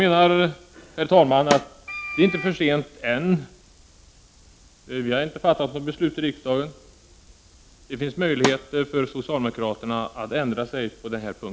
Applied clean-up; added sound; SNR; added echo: none; Wind instrument, woodwind instrument + Snare drum; 7 dB; none.